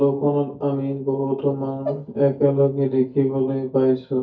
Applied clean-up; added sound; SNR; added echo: neural mask model DeepFilterNet 3.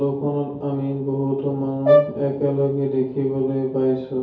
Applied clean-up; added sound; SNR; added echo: none; Brass instrument; -1 dB; reverberation time 2.4 s.